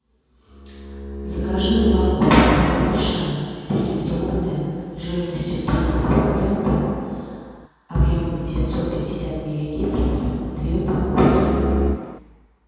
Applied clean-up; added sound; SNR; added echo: none; Bowed string instrument; 3 dB; reverberation time 2.0 s.